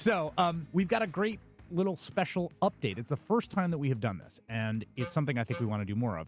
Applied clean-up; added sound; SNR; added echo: none; Wind instrument, woodwind instrument; 15 dB; none.